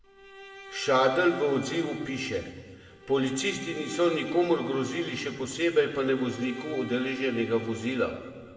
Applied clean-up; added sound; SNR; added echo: none; Bowed string instrument; 17 dB; reverberation time 1.5 s.